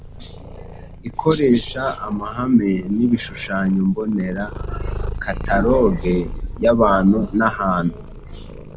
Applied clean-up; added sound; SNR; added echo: none; Purr; 10 dB; none.